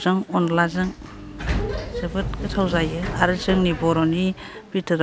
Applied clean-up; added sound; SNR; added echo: none; Sliding door; 8 dB; none.